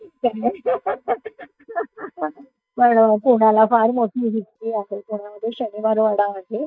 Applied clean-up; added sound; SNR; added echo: neural mask model DeepFilterNet 3.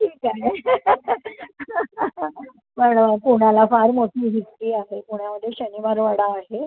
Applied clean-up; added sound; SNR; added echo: none; none; none; none.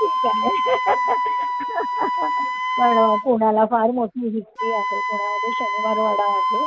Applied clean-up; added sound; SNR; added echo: none; Wind instrument, woodwind instrument; 0 dB; none.